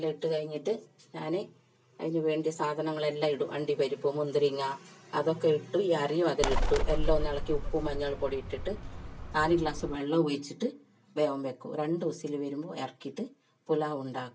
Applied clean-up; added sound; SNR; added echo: none; Bird; 0 dB; none.